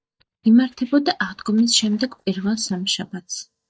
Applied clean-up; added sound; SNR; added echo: neural mask model DeepFilterNet 3.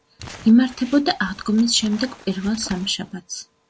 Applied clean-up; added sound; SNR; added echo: none; Crumpling, crinkling; 20 dB; none.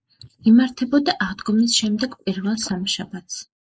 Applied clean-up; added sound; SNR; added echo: neural mask model Resemble Enhance denoiser.